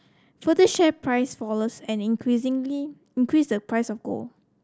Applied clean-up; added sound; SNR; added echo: none; none; none; none.